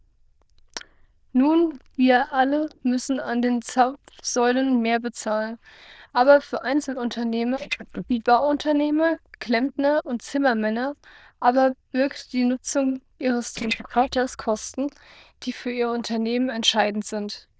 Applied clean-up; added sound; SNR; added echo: neural diffusion model UNIVERSE++.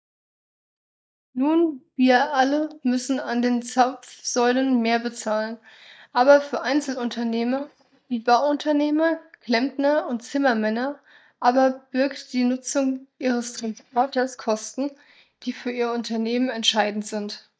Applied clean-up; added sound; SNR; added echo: neural mask model DeepFilterNet 3.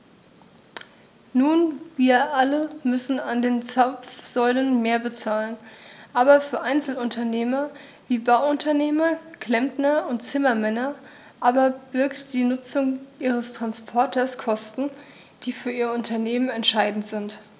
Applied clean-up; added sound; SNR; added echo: none; none; none; none.